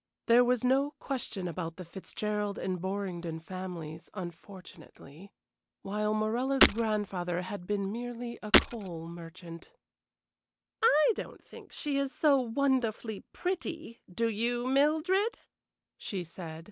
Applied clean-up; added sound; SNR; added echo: none; Shatter; -3 dB; none.